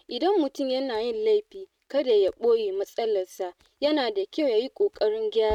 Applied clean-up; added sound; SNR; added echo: neural mask model RNNoise.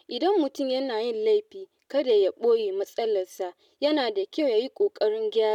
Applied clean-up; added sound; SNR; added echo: none; none; none; none.